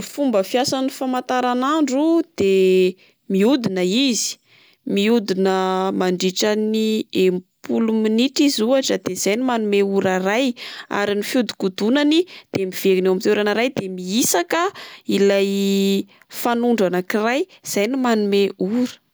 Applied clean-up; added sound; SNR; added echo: none; none; none; none.